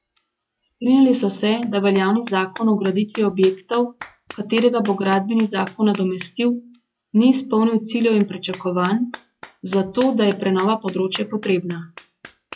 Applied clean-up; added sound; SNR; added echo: classical method log-MMSE.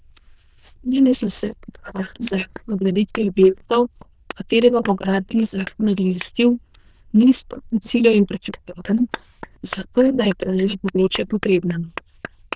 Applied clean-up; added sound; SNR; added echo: neural diffusion model UNIVERSE++.